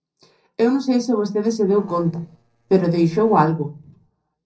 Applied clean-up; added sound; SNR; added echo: neural separator model SepFormer DNS4.